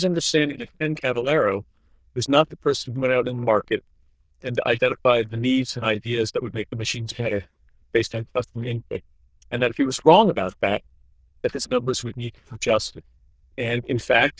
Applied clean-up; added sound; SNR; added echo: neural diffusion model UNIVERSE++.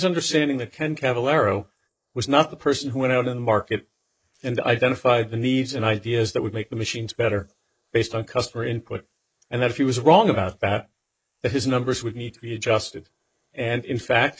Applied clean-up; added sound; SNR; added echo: neural mask model Resemble Enhance denoiser.